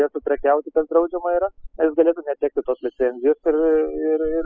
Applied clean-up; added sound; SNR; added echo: classical method spectral subtraction.